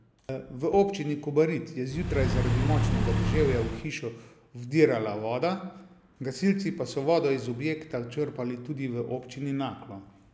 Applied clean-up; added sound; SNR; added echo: none; Accelerating, revving, vroom / Car; -2 dB; none.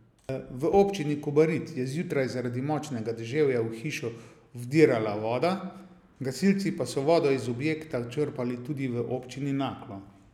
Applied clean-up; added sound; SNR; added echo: none; none; none; none.